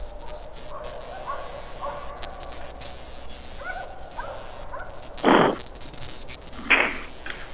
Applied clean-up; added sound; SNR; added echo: none; Dog; 6 dB; none.